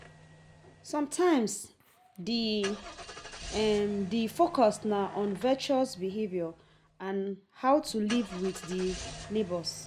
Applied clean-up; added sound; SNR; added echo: none; Engine starting / Car; 16 dB; none.